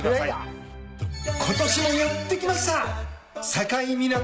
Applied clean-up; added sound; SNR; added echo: none; none; none; none.